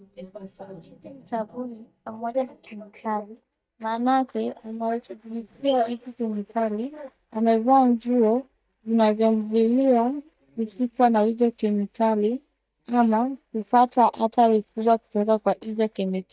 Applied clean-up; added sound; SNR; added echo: neural mask model DeepFilterNet 3.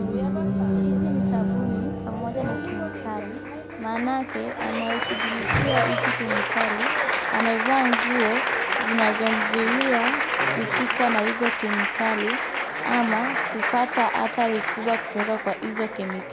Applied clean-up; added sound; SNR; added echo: none; Applause; -2 dB; none.